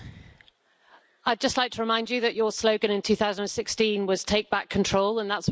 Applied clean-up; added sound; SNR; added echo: none; none; none; none.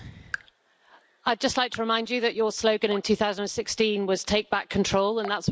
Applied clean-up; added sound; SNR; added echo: none; Raindrop / Drip; 20 dB; none.